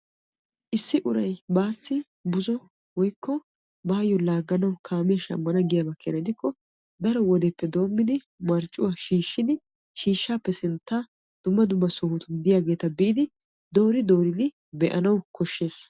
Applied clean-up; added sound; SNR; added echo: none; none; none; none.